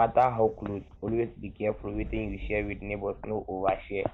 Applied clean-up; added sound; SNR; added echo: none; Thunder; 14 dB; none.